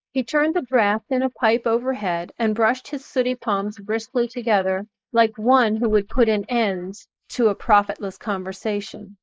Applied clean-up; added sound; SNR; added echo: neural mask model Resemble Enhance denoiser.